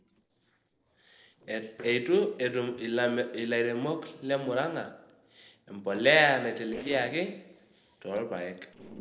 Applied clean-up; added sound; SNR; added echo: neural separator model SepFormer DNS4.